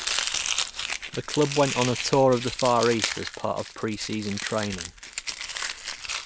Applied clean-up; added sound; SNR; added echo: none; Domestic sounds, home sounds; 5 dB; none.